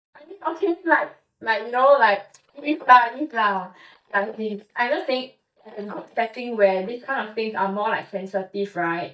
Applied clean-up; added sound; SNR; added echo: neural mask model DeepFilterNet 3.